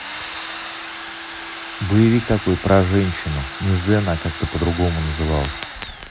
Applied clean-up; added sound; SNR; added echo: none; Domestic sounds, home sounds; 8 dB; none.